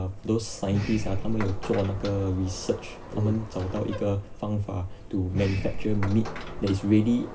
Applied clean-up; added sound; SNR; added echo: none; Sliding door; 7 dB; none.